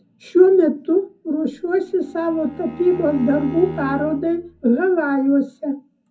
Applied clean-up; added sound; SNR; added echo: none; Bowed string instrument; 15 dB; reverberation time 0.4 s.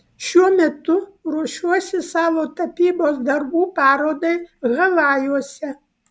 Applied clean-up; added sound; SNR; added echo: none; none; none; none.